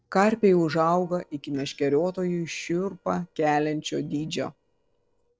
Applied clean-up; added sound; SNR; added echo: neural separator model SepFormer DNS4.